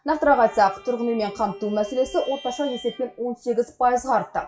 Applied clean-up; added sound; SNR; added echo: classical method WPE with log-MMSE.